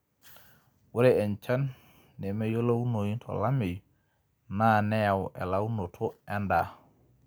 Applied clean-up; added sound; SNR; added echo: none; none; none; none.